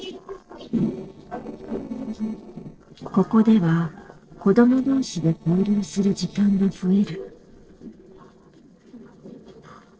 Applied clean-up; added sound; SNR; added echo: neural separator model SepFormer DNS4.